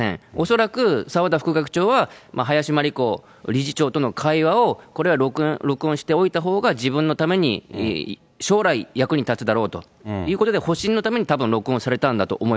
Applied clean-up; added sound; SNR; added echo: none; none; none; none.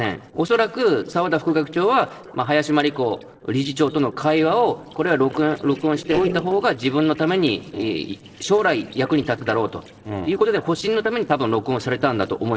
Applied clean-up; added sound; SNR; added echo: neural separator model SepFormer DNS4.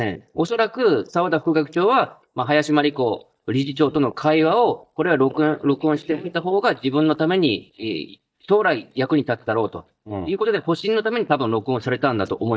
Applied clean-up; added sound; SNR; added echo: neural mask model DeepFilterNet 3.